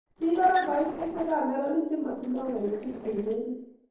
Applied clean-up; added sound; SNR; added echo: neural separator model SepFormer DNS4.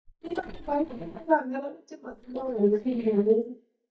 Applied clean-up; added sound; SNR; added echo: neural mask model DeepFilterNet 3.